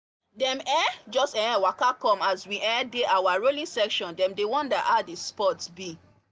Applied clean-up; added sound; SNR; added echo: none; none; none; none.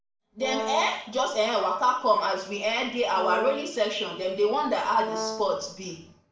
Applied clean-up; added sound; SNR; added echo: none; Brass instrument; 8 dB; reverberation time 0.5 s.